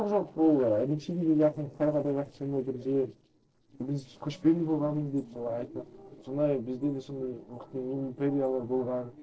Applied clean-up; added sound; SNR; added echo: neural separator model SepFormer DNS4.